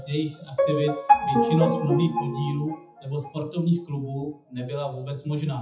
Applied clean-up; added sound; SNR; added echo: classical method WPE with log-MMSE.